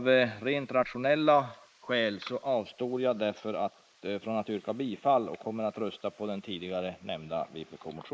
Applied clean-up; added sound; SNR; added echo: neural mask model Resemble Enhance denoiser.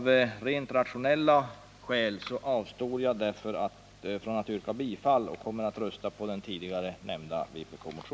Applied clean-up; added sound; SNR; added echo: none; none; none; none.